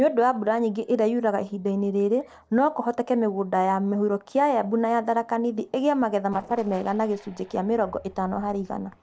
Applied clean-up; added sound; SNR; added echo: neural separator model SepFormer DNS4.